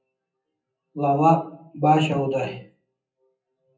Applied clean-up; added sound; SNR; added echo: classical method WPE with log-MMSE.